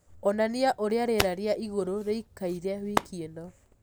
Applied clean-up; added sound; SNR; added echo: none; Hands; 7 dB; none.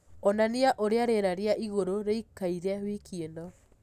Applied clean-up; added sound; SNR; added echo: none; none; none; none.